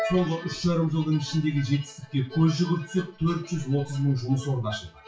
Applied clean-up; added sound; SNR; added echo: classical method WPE with log-MMSE.